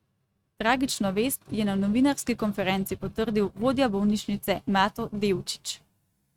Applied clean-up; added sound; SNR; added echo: neural mask model RNNoise.